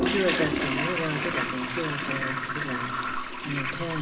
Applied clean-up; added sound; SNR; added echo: none; Toilet flush; -1 dB; reverberation time 1.3 s.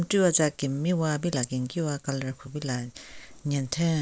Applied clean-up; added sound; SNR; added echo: none; none; none; none.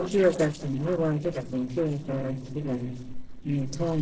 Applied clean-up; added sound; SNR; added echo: neural separator model SepFormer DNS4.